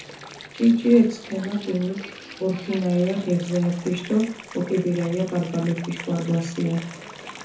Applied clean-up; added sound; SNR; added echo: none; Water; 16 dB; reverberation time 0.7 s.